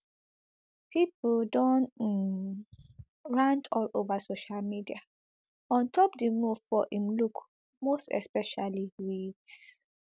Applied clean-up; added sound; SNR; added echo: none; none; none; none.